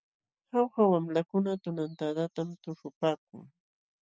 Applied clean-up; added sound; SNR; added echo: none; none; none; none.